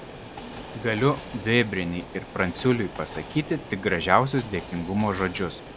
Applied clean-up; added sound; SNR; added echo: none; Train; 13 dB; none.